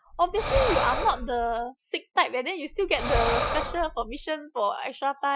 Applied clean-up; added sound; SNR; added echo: classical method Wiener filter.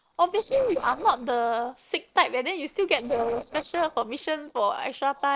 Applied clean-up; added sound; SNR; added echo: neural separator model SepFormer DNS4.